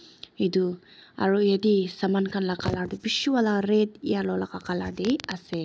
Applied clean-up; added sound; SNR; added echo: none; none; none; none.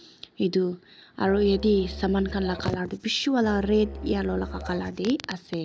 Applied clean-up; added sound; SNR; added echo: none; Musical instrument; 12 dB; none.